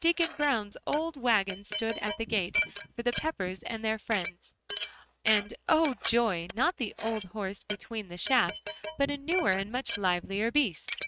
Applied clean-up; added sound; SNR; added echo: neural mask model RNNoise.